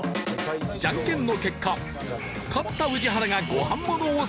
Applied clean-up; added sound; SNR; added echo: none; none; none; none.